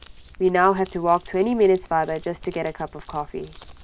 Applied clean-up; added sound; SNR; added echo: none; Crumpling, crinkling; 19 dB; none.